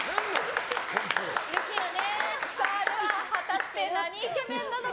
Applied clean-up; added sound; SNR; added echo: none; none; none; none.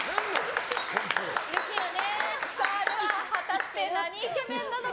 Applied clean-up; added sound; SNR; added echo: none; Chirp, tweet; 16 dB; none.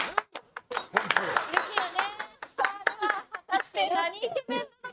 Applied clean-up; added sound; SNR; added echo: neural mask model RNNoise.